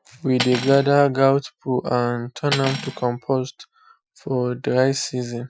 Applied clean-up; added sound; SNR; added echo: classical method Wiener filter.